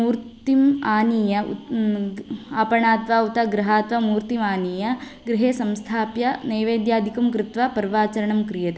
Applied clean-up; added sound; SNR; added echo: none; none; none; none.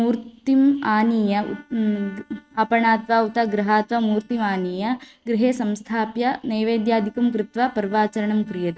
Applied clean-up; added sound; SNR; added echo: neural mask model RNNoise.